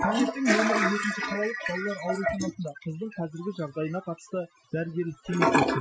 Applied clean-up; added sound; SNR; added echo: classical method Wiener filter.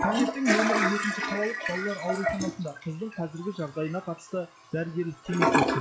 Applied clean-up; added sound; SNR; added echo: classical method log-MMSE.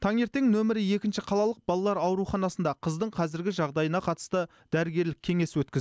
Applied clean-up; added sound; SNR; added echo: none; none; none; none.